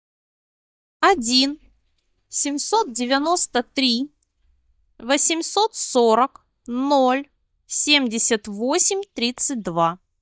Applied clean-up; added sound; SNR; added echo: neural mask model DeepFilterNet 3.